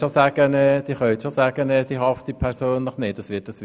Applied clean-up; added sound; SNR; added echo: none; none; none; none.